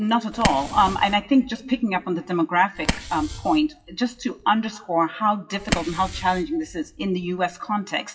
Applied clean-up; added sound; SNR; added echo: classical method WPE with log-MMSE.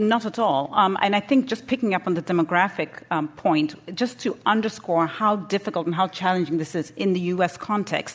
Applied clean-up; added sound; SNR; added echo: none; none; none; none.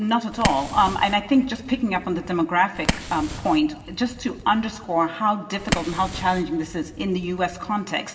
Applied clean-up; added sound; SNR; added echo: none; Fire; 9 dB; reverberation time 2.4 s.